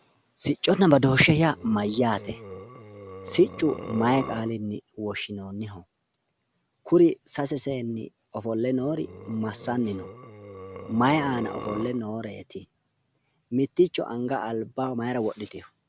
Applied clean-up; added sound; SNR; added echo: none; Burping, eructation; 13 dB; none.